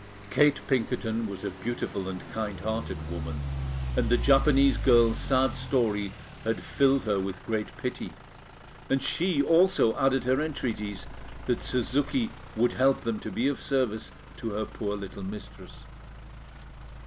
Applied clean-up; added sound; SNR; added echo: none; Idling / Truck; 9 dB; none.